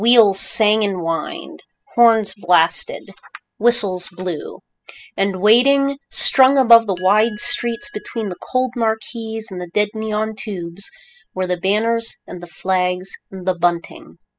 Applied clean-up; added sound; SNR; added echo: classical method spectral subtraction.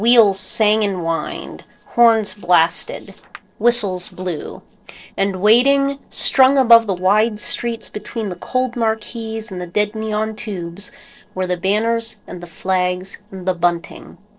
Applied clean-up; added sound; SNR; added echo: neural separator model SepFormer DNS4.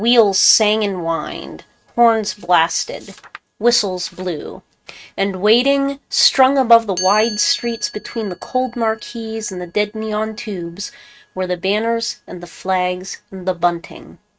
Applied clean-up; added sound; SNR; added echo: neural mask model RNNoise.